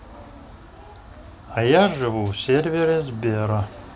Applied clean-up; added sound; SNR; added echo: none; none; none; none.